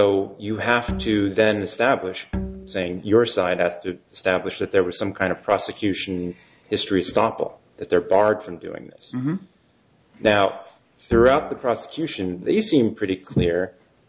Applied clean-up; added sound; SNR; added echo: none; Bowed string instrument; 11 dB; none.